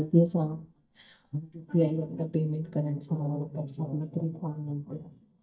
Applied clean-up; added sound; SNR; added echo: neural mask model DeepFilterNet 3.